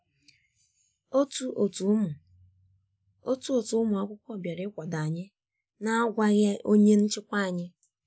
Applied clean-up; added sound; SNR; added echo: none; none; none; none.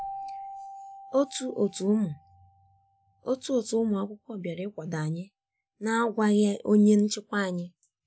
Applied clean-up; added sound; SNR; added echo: none; Keyboard (musical); 19 dB; none.